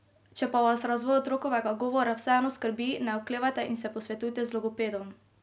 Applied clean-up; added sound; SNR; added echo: none; none; none; none.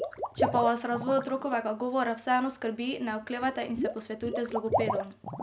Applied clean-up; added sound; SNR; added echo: none; Water / Liquid; 4 dB; none.